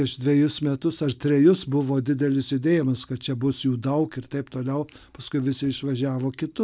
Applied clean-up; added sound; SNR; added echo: none; none; none; none.